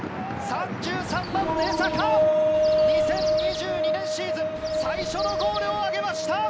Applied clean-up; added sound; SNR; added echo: none; Chirp, tweet; 14 dB; none.